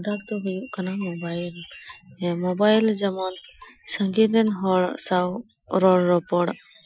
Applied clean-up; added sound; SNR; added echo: classical method Wiener filter.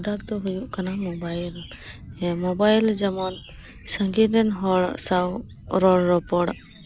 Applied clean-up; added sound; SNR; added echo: none; none; none; none.